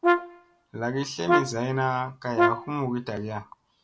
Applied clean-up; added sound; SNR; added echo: none; Brass instrument; -3 dB; none.